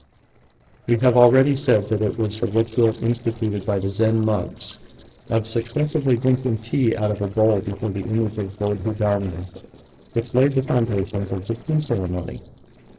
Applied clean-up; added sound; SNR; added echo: neural separator model SepFormer DNS4.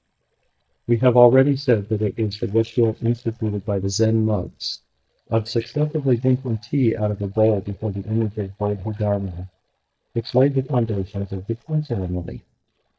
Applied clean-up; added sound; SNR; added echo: neural mask model DeepFilterNet 3.